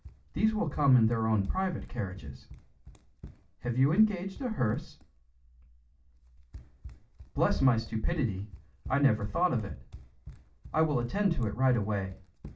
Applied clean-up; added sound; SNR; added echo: none; Run; 18 dB; reverberation time 0.2 s.